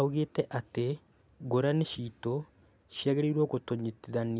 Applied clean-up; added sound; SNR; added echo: none; none; none; none.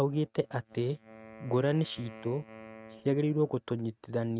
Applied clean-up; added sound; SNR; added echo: neural mask model RNNoise.